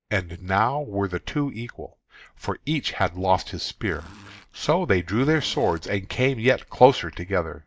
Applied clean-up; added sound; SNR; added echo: neural mask model DeepFilterNet 3.